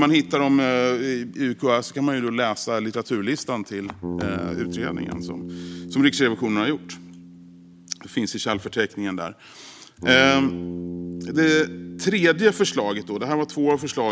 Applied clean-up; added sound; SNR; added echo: none; Bass guitar; 12 dB; none.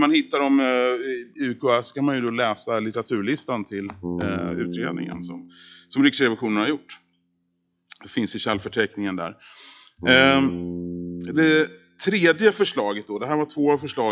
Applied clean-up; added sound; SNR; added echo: classical method log-MMSE.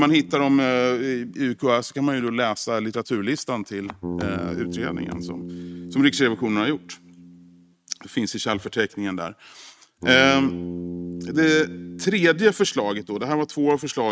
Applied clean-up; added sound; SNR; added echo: neural mask model RNNoise.